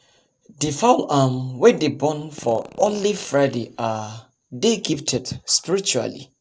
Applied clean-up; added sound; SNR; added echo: neural separator model SepFormer DNS4.